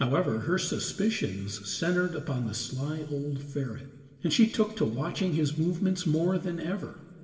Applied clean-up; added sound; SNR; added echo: none; none; none; reverberation time 3.0 s.